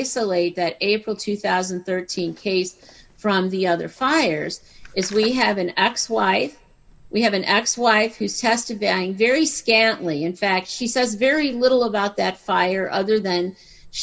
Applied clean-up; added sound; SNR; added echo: none; none; none; none.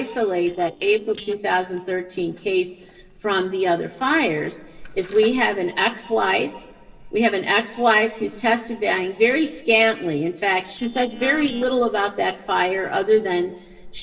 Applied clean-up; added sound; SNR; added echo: neural separator model SepFormer DNS4.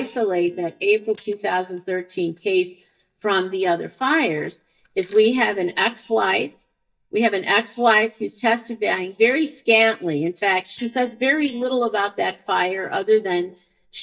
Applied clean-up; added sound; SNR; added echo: neural mask model DeepFilterNet 3.